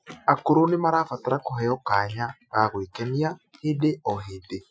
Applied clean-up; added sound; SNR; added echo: classical method Wiener filter.